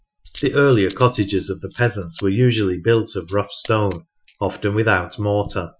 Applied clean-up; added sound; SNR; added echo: classical method Wiener filter.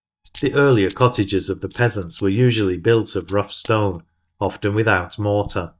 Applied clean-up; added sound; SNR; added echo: neural mask model DeepFilterNet 3.